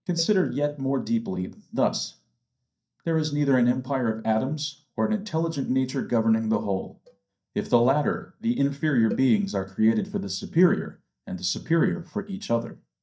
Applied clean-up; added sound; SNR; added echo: neural mask model DeepFilterNet 3.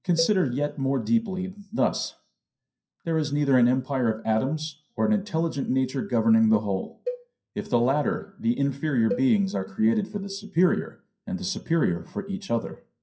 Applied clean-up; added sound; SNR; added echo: classical method WPE with log-MMSE.